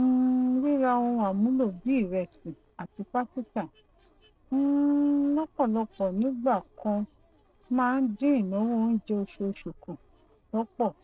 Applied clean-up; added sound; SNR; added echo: neural separator model SepFormer DNS4.